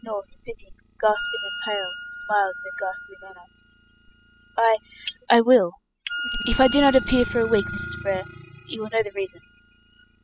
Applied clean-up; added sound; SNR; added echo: classical method spectral subtraction.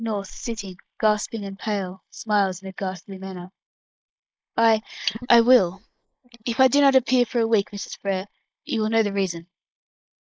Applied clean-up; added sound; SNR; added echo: neural mask model Resemble Enhance denoiser.